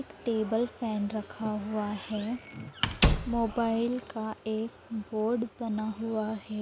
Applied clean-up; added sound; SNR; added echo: none; Squeak / Slam; 0 dB; none.